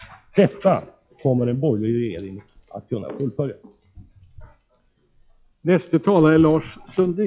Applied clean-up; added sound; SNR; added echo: classical method log-MMSE.